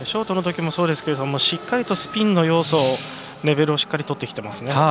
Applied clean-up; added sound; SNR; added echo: none; Race car, auto racing / Accelerating, revving, vroom; 19 dB; none.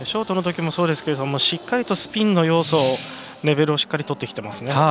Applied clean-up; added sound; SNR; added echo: none; none; none; none.